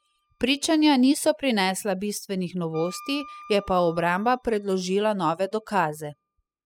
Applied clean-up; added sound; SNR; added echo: classical method spectral subtraction.